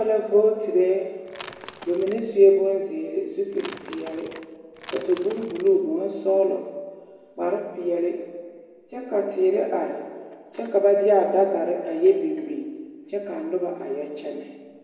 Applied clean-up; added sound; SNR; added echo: none; Crackle / Crushing / Wood; 15 dB; reverberation time 1.7 s.